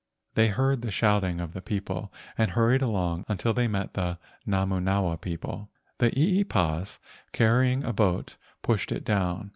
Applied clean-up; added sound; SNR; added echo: none; none; none; none.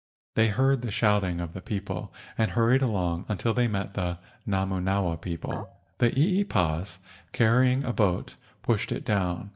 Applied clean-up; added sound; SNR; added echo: neural mask model DeepFilterNet 3.